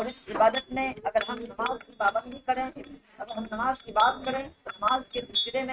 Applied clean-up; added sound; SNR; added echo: neural mask model RNNoise.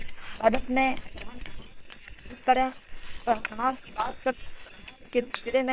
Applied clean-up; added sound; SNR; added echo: neural separator model SepFormer WHAM!.